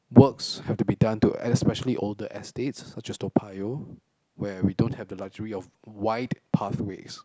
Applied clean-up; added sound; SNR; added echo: none; none; none; none.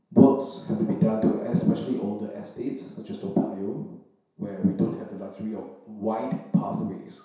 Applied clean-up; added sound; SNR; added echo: none; none; none; reverberation time 0.7 s.